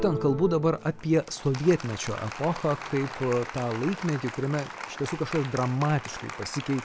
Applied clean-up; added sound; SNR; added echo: none; Applause; 11 dB; none.